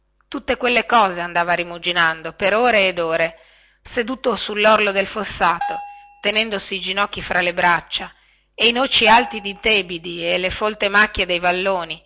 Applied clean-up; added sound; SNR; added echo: none; Bell; 13 dB; none.